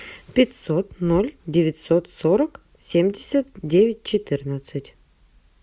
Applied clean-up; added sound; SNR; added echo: none; none; none; none.